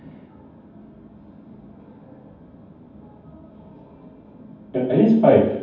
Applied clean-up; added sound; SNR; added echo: none; none; none; reverberation time 0.9 s.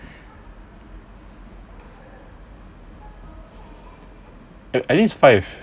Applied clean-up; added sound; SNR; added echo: none; none; none; none.